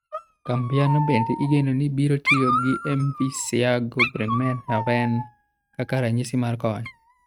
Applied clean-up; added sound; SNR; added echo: neural mask model RNNoise.